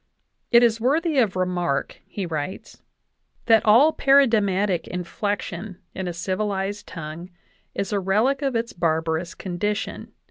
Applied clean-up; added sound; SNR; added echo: none; none; none; none.